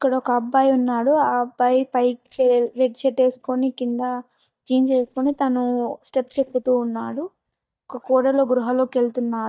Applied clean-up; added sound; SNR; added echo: neural mask model DeepFilterNet 3.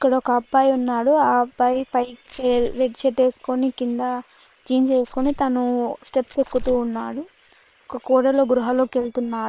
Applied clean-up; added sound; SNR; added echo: neural separator model SepFormer WHAM!.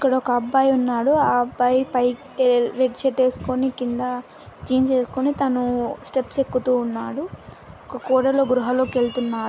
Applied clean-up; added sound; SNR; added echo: none; none; none; none.